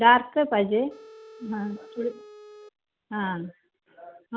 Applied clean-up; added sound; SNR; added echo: none; Telephone; 20 dB; none.